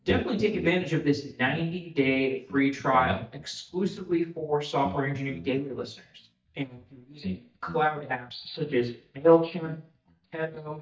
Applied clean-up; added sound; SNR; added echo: neural mask model DeepFilterNet 3.